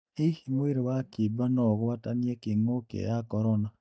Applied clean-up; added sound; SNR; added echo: neural mask model DeepFilterNet 3.